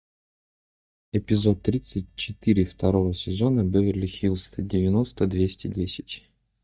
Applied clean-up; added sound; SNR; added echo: neural mask model DeepFilterNet 3.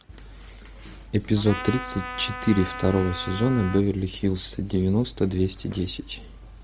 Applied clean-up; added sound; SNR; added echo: none; Trumpet; 10 dB; none.